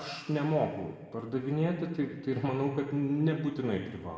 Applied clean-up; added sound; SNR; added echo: none; none; none; reverberation time 1.5 s.